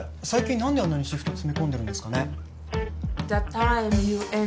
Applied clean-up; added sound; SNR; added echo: none; none; none; none.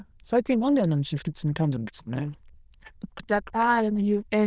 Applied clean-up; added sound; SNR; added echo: neural diffusion model UNIVERSE++.